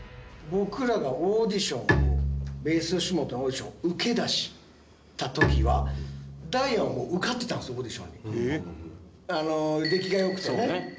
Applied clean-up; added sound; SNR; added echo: none; Bowed string instrument; 2 dB; none.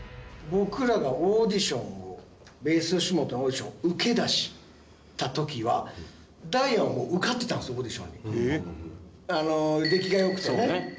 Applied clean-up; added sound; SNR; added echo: none; none; none; none.